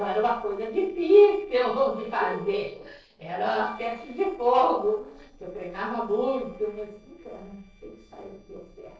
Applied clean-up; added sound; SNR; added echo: neural separator model SepFormer DNS4.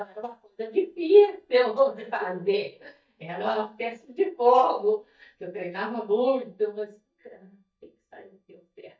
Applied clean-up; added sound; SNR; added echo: neural mask model DeepFilterNet 3.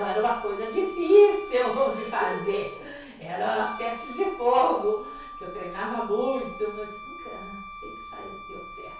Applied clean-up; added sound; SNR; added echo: none; Wind instrument, woodwind instrument; 15 dB; reverberation time 0.6 s.